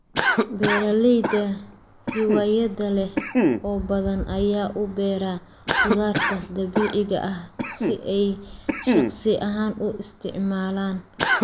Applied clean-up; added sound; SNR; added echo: none; Cough; 2 dB; none.